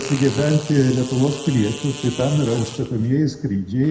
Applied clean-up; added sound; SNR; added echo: none; Fart; 15 dB; reverberation time 0.7 s.